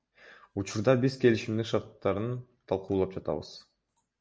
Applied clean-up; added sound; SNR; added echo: none; none; none; none.